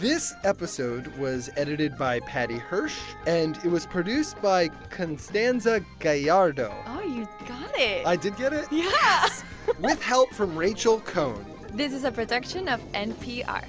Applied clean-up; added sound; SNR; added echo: none; Wind instrument, woodwind instrument; 19 dB; none.